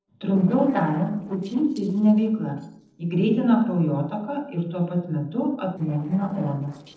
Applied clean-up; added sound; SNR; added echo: neural separator model SepFormer DNS4.